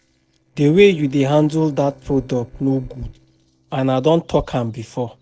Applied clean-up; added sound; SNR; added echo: neural separator model SepFormer DNS4.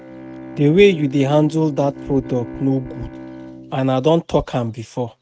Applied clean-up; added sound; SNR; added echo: neural mask model RNNoise.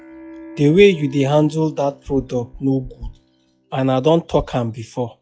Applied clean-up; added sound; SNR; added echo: classical method log-MMSE.